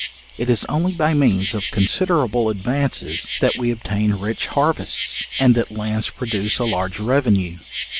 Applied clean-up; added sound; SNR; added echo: none; Insect; 11 dB; none.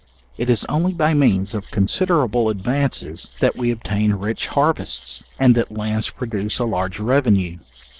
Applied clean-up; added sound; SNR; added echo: neural separator model SepFormer DNS4.